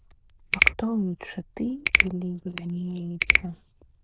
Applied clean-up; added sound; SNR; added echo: neural diffusion model UNIVERSE++.